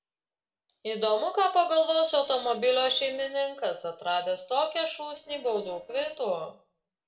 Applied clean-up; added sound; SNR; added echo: neural separator model SepFormer DNS4.